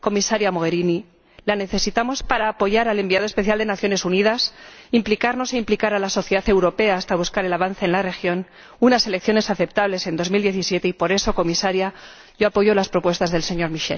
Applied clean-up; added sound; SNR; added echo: none; none; none; none.